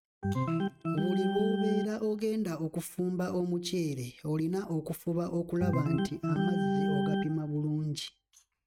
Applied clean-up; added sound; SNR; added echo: neural mask model RNNoise.